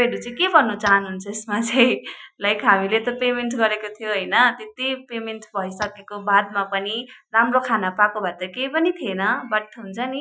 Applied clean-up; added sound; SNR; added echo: classical method Wiener filter.